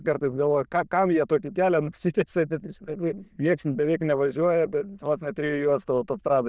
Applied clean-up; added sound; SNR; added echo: neural diffusion model UNIVERSE++.